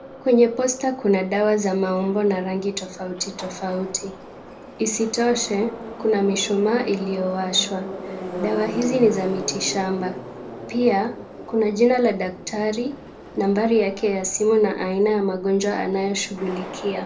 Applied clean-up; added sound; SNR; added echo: none; Subway, metro, underground; 13 dB; reverberation time 0.3 s.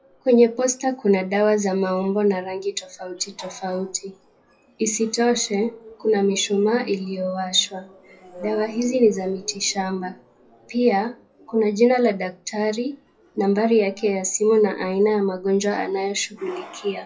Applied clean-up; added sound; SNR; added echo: classical method WPE with log-MMSE.